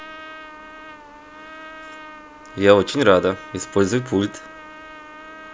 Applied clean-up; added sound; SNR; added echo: none; Trumpet; 17 dB; none.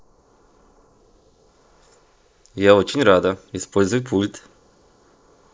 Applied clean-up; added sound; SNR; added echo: neural mask model Resemble Enhance denoiser.